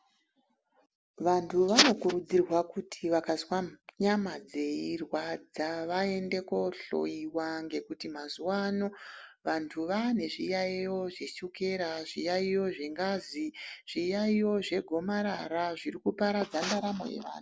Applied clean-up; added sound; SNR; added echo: none; none; none; none.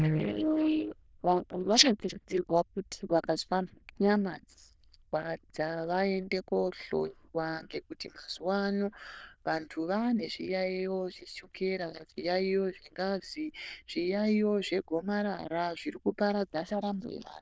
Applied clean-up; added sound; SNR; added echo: neural diffusion model UNIVERSE++.